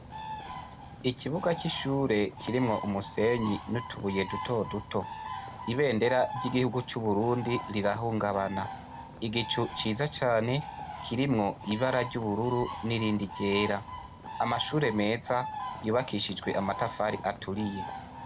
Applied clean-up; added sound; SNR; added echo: none; Bird; 10 dB; none.